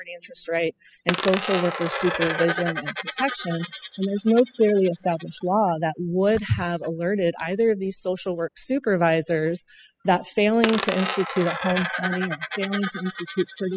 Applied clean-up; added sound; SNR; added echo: classical method spectral subtraction.